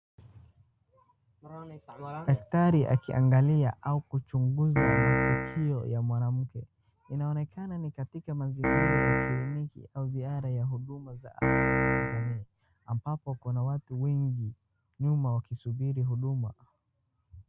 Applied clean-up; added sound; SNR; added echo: none; Piano; -4 dB; none.